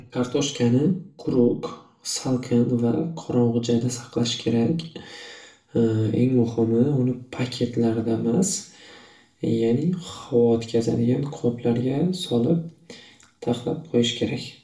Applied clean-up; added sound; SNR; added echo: none; none; none; reverberation time 0.4 s.